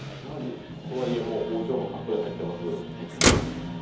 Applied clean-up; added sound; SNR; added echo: none; Motor vehicle (road); 0 dB; reverberation time 0.5 s.